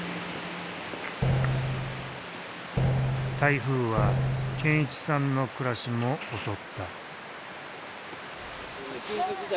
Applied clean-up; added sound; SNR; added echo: none; Drum; -3 dB; none.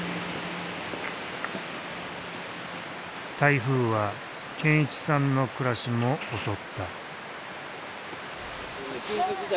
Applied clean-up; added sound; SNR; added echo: none; none; none; none.